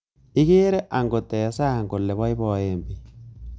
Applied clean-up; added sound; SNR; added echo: none; none; none; none.